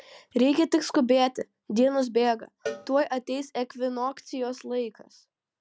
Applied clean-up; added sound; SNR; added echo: none; Cowbell; 17 dB; none.